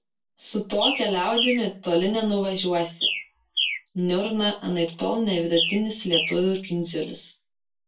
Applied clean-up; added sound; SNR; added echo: none; Bird; 5 dB; reverberation time 0.2 s.